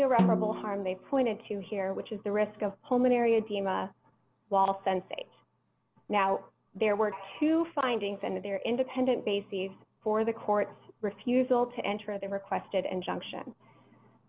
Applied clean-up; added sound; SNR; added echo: none; Snare drum; 3 dB; none.